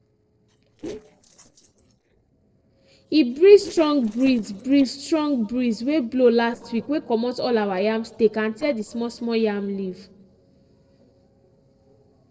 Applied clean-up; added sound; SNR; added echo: neural separator model SepFormer DNS4.